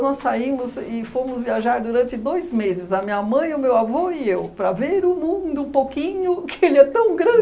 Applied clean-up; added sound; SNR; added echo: none; none; none; none.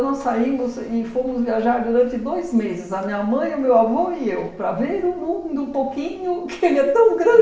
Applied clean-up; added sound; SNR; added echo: none; none; none; reverberation time 0.7 s.